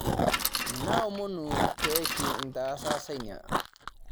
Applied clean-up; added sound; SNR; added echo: none; Bicycle + Chewing, mastication; -4 dB; none.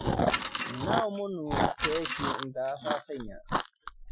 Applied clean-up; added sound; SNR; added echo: classical method Wiener filter.